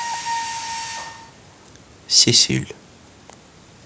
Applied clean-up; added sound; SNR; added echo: none; Mechanisms; 9 dB; none.